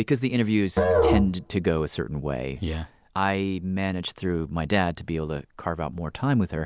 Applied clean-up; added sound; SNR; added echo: none; Musical instrument; 1 dB; none.